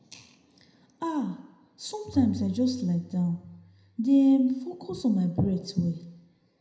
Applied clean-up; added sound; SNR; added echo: none; Bowed string instrument; 16 dB; reverberation time 0.7 s.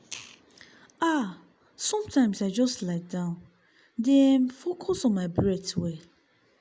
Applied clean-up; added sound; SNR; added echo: none; none; none; none.